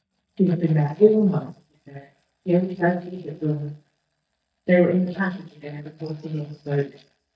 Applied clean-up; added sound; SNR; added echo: neural mask model DeepFilterNet 3.